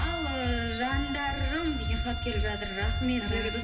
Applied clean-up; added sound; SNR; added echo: none; Bowed string instrument; 8 dB; reverberation time 1.7 s.